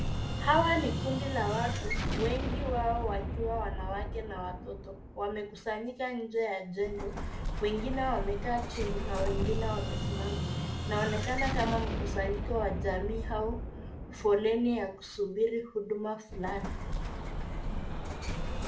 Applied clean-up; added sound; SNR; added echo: none; Explosion; 1 dB; reverberation time 0.4 s.